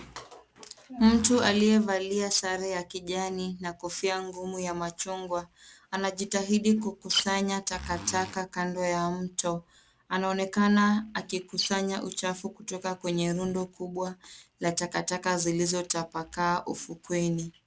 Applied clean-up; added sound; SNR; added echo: none; Zipper (clothing); 11 dB; none.